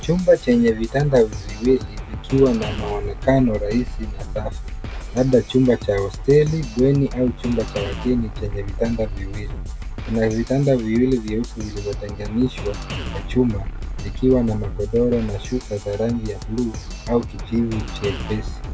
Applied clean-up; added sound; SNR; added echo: none; Drum kit; 8 dB; none.